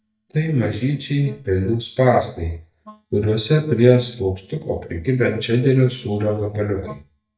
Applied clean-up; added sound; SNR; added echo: neural mask model DeepFilterNet 3.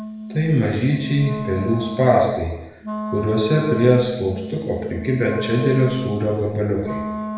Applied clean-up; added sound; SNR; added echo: none; Wind instrument, woodwind instrument; 9 dB; reverberation time 1.0 s.